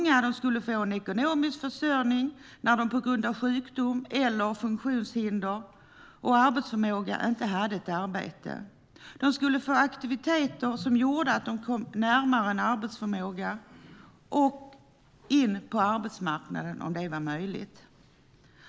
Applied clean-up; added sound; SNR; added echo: none; none; none; none.